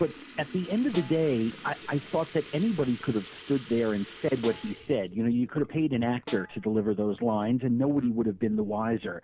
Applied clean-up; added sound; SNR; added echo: none; Sink (filling or washing) / Liquid + Snare drum; 19 dB; none.